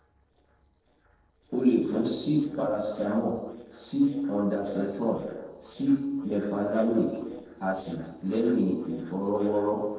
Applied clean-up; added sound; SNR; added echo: neural separator model SepFormer DNS4.